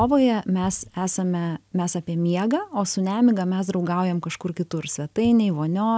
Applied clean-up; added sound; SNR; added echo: none; none; none; none.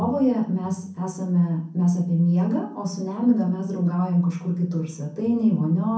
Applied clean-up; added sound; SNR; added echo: none; none; none; reverberation time 0.6 s.